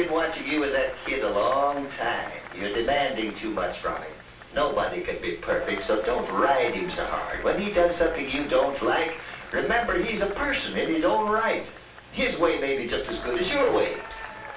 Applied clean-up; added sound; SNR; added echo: none; Applause / Crowd / Cheering; 16 dB; reverberation time 0.3 s.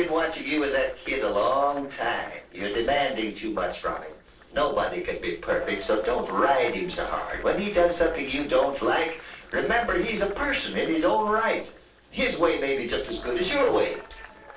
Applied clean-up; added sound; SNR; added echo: neural separator model SepFormer DNS4.